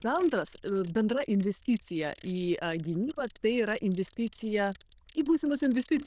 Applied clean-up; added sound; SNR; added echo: neural diffusion model UNIVERSE++.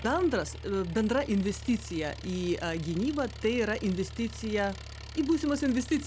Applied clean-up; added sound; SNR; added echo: none; Engine; 12 dB; none.